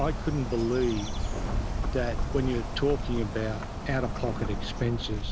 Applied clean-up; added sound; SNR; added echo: none; Bird; 0 dB; none.